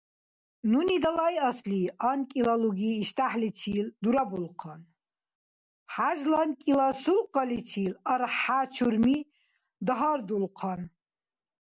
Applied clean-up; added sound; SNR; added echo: none; none; none; none.